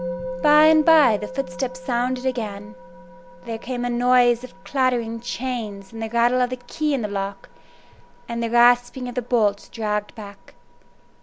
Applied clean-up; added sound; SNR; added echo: none; Musical instrument; 15 dB; none.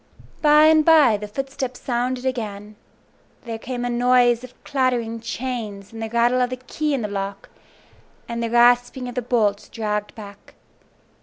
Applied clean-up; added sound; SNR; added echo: none; none; none; none.